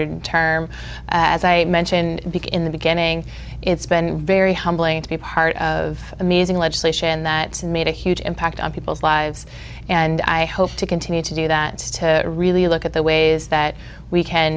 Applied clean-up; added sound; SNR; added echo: none; none; none; none.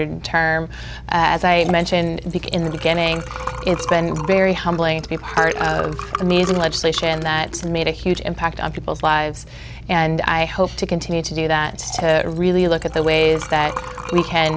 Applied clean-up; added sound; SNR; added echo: none; Liquid; 13 dB; none.